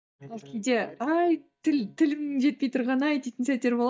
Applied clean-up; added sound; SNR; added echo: neural mask model DeepFilterNet 3.